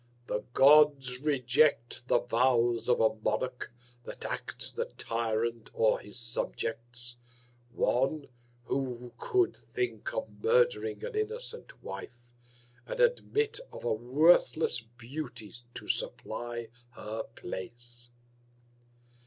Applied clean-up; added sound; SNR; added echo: none; none; none; none.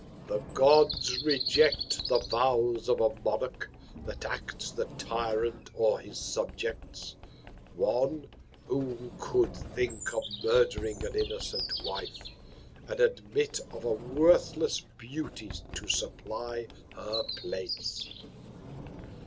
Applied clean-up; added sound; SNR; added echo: none; Sliding door + Bird vocalization, bird call, bird song; 10 dB; none.